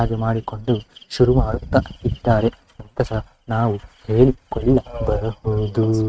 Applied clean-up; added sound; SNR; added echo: neural mask model RNNoise.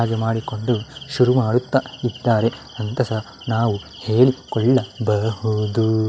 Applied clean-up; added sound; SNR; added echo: none; none; none; none.